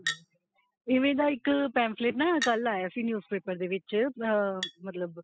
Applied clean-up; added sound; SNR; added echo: classical method spectral subtraction.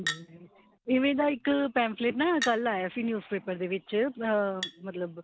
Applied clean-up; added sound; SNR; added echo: none; Chink, clink; 14 dB; none.